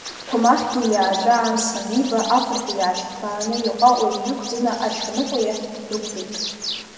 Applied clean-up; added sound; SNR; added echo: none; Bird vocalization, bird call, bird song; 11 dB; reverberation time 2.2 s.